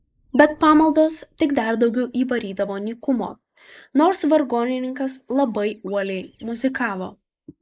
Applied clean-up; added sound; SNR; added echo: neural mask model Resemble Enhance denoiser.